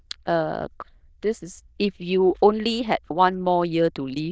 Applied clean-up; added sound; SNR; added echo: neural diffusion model UNIVERSE++.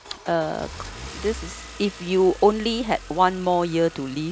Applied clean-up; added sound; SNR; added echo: none; Engine starting / Car; 15 dB; none.